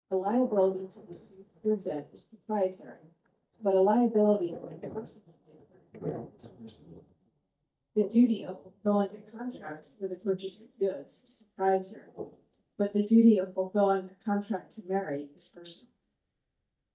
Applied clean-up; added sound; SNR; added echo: neural mask model DeepFilterNet 3.